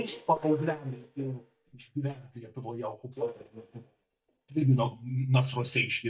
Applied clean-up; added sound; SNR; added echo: neural mask model DeepFilterNet 3.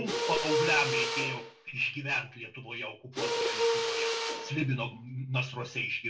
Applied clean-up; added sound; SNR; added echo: none; Mechanisms; -1 dB; reverberation time 0.2 s.